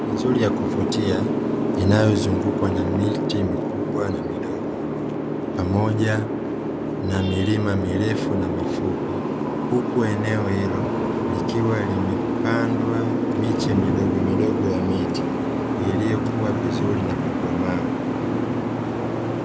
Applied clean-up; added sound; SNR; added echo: none; Boat, Water vehicle; -2 dB; none.